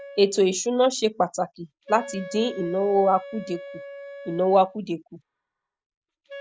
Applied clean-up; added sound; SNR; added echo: none; Wind instrument, woodwind instrument; 16 dB; none.